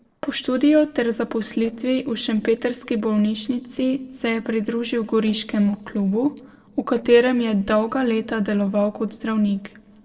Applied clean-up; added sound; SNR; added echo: neural separator model SepFormer DNS4.